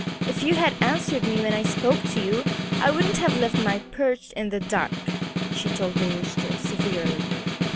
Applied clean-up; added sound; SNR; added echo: none; Snare drum; 0 dB; none.